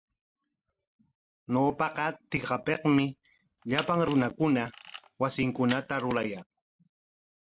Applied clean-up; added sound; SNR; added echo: none; Camera; 14 dB; none.